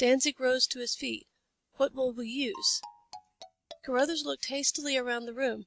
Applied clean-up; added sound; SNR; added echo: neural mask model RNNoise.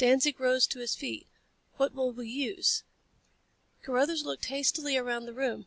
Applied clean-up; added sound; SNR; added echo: none; none; none; none.